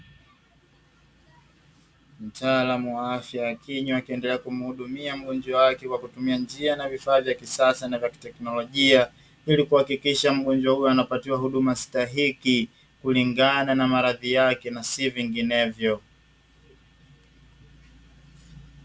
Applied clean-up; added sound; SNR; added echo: none; none; none; none.